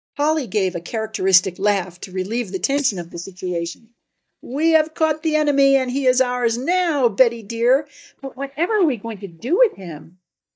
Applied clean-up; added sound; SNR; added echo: neural mask model DeepFilterNet 3.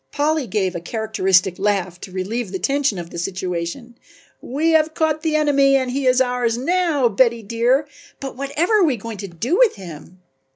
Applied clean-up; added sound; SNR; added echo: none; none; none; none.